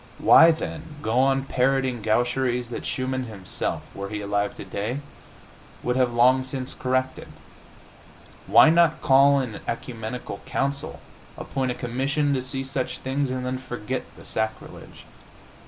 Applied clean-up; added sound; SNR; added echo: none; none; none; none.